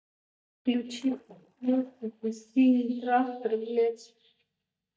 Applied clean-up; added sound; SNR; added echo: neural mask model DeepFilterNet 3.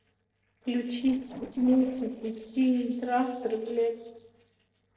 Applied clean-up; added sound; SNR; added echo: neural separator model SepFormer DNS4.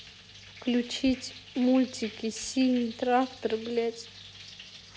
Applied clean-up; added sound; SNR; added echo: none; none; none; none.